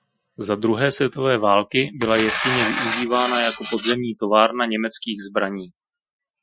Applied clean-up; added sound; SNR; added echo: classical method Wiener filter.